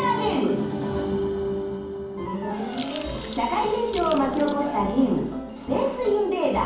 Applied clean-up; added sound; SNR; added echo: none; Chewing, mastication / Crushing; 19 dB; reverberation time 1.2 s.